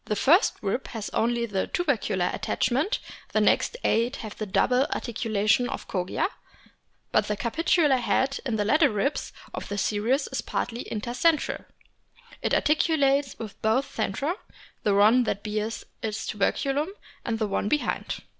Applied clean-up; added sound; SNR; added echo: none; none; none; none.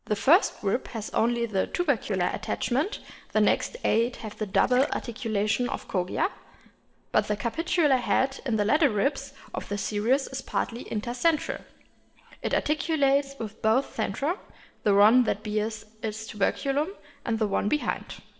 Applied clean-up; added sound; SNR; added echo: neural separator model SepFormer DNS4.